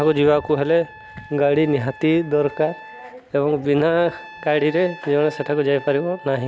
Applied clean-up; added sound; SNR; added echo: none; Trumpet; 20 dB; none.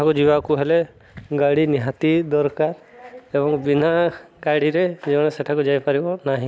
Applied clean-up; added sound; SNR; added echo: none; none; none; none.